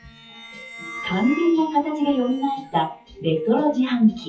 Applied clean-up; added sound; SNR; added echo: classical method WPE with log-MMSE.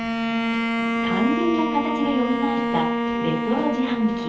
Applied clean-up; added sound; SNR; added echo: none; Bowed string instrument; -1 dB; reverberation time 0.7 s.